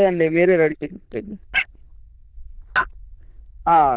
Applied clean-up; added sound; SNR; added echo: neural diffusion model UNIVERSE++.